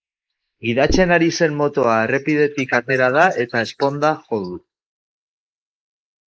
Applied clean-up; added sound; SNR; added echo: neural mask model Resemble Enhance denoiser.